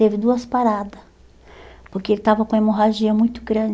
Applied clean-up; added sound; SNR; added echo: none; none; none; none.